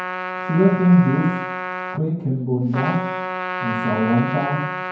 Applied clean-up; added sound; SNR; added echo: none; Trumpet; 7 dB; reverberation time 0.9 s.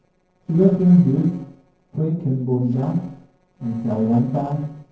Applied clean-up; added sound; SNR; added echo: neural separator model SepFormer DNS4.